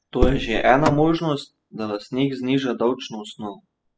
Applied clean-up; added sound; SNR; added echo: classical method spectral subtraction.